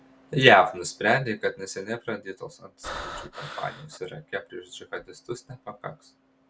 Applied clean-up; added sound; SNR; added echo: none; Breathing; 11 dB; none.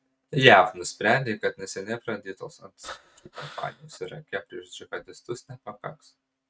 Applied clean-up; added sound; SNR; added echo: neural mask model RNNoise.